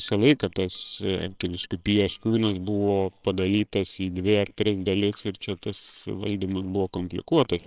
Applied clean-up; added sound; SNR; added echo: neural separator model SepFormer WHAMR!.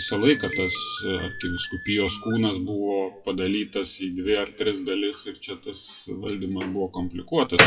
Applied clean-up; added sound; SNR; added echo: classical method WPE with log-MMSE.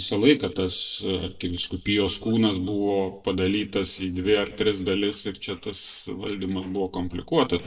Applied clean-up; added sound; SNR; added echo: neural mask model DeepFilterNet 3.